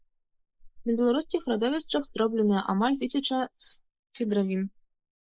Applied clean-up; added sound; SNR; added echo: neural mask model Resemble Enhance denoiser.